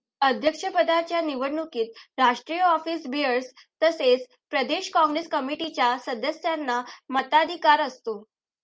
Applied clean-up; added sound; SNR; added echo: none; none; none; none.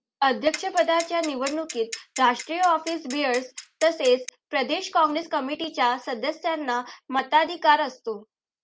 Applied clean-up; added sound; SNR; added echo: none; Clock; 14 dB; none.